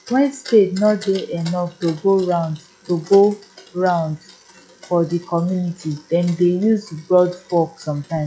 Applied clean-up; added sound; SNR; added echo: classical method log-MMSE.